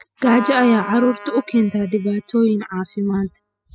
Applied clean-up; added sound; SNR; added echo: classical method spectral subtraction.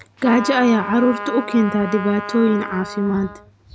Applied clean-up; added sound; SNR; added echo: none; Trumpet; 10 dB; none.